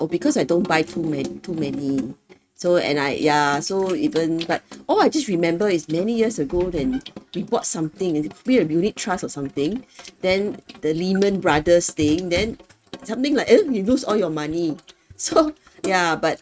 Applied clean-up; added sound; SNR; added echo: neural mask model RNNoise.